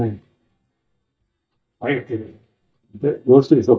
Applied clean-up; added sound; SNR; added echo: neural mask model DeepFilterNet 3.